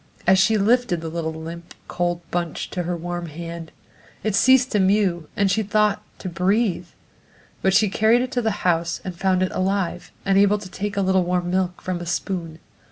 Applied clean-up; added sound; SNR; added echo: none; none; none; none.